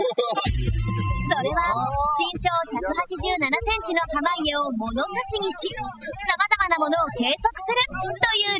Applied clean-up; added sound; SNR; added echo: classical method spectral subtraction.